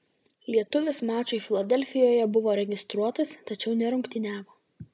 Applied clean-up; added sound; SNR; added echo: none; none; none; none.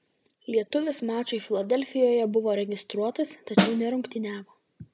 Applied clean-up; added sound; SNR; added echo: none; Snare drum; -3 dB; none.